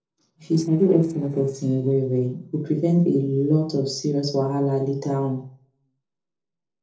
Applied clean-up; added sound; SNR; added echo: neural separator model SepFormer DNS4.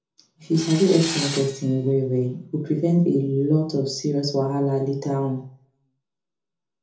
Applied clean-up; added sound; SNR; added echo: none; Tools; 9 dB; reverberation time 0.5 s.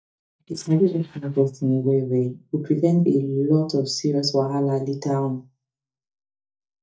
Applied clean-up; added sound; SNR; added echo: neural mask model DeepFilterNet 3.